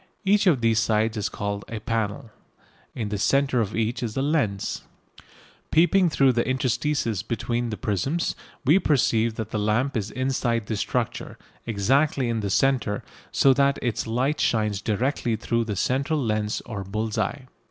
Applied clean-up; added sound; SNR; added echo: none; none; none; none.